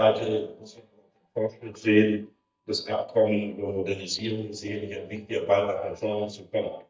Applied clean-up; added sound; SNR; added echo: neural mask model DeepFilterNet 3.